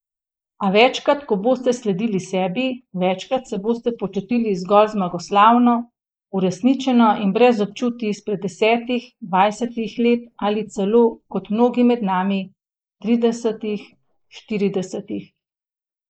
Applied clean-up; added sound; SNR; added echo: neural mask model Resemble Enhance denoiser.